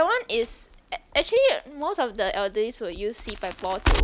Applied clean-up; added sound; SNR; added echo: none; Crackle; 5 dB; none.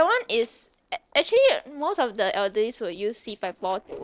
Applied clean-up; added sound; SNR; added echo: neural separator model SepFormer DNS4.